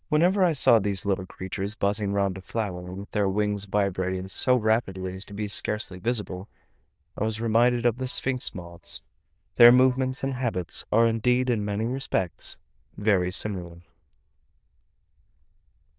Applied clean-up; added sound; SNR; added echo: neural diffusion model UNIVERSE++.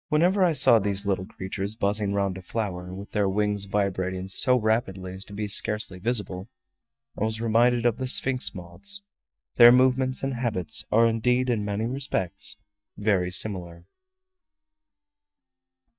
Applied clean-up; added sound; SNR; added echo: neural mask model DeepFilterNet 3.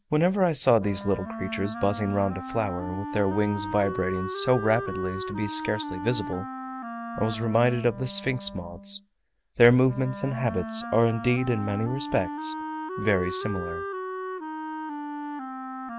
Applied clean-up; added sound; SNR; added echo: none; Wind instrument, woodwind instrument; 8 dB; none.